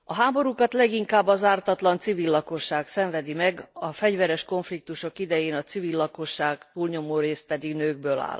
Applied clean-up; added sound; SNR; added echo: neural mask model DeepFilterNet 3.